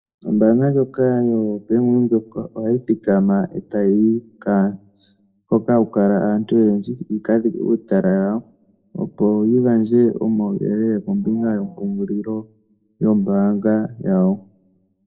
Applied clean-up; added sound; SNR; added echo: neural separator model SepFormer DNS4.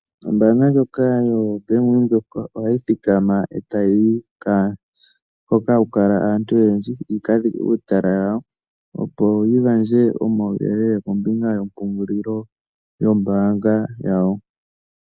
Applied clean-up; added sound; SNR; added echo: none; none; none; none.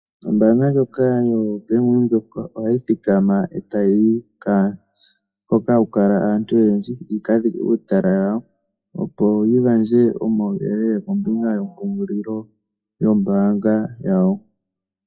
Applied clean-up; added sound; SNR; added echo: classical method WPE with log-MMSE.